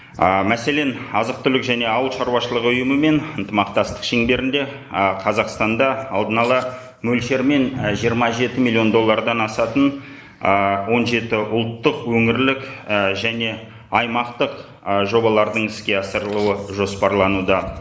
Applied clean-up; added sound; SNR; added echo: none; none; none; none.